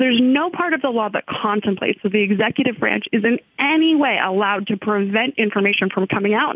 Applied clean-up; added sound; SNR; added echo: none; none; none; none.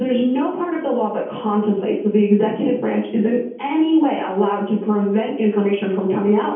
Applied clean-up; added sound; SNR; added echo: none; none; none; reverberation time 0.7 s.